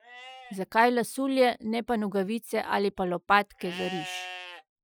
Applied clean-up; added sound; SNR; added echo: classical method Wiener filter.